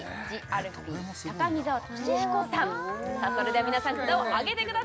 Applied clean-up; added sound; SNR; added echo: none; none; none; none.